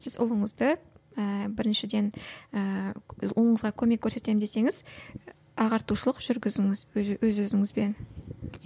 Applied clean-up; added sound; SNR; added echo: none; none; none; none.